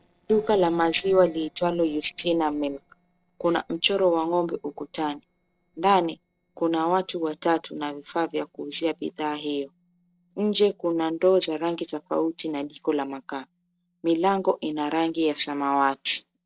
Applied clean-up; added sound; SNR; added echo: neural separator model SepFormer DNS4.